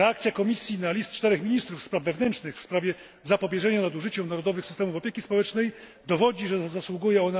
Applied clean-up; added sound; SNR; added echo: none; none; none; none.